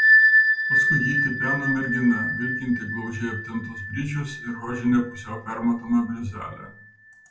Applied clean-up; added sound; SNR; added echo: none; Bell; -3 dB; reverberation time 0.3 s.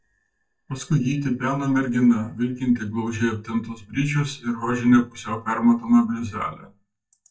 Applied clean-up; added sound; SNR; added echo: neural mask model DeepFilterNet 3.